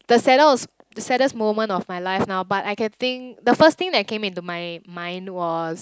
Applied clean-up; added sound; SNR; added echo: none; none; none; none.